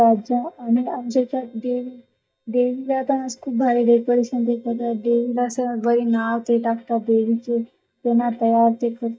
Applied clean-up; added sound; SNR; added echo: neural mask model DeepFilterNet 3.